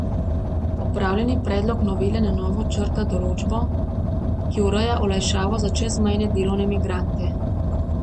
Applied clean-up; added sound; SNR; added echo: none; Car; -3 dB; none.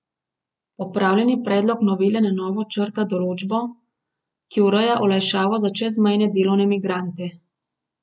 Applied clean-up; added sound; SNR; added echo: none; none; none; none.